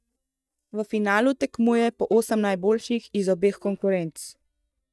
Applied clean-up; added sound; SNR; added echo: neural mask model DeepFilterNet 3.